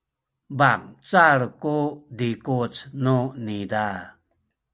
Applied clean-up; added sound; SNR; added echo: none; none; none; none.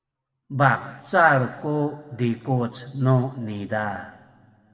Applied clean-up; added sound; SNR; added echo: none; none; none; reverberation time 1.7 s.